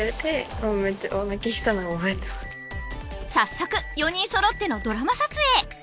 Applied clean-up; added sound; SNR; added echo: none; Microwave oven; 17 dB; none.